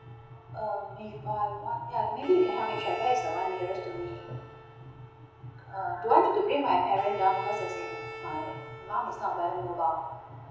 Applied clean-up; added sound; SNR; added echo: none; Bowed string instrument; 14 dB; reverberation time 1.0 s.